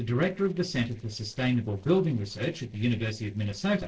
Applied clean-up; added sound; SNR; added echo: neural separator model SepFormer DNS4.